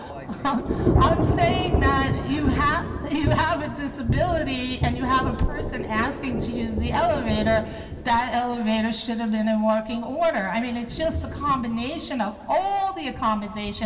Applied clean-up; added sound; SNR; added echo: none; Thunder / Rain; 3 dB; reverberation time 1.8 s.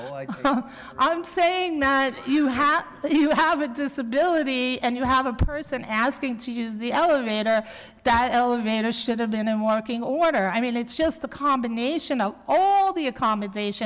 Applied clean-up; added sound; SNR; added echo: none; none; none; none.